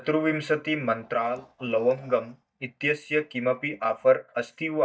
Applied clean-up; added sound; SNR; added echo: neural mask model DeepFilterNet 3.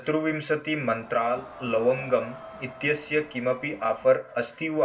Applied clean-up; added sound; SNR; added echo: none; Crowd; 18 dB; reverberation time 0.2 s.